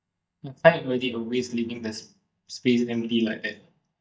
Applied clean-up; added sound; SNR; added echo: neural mask model DeepFilterNet 3.